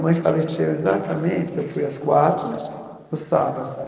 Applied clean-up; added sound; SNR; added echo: neural separator model SepFormer DNS4.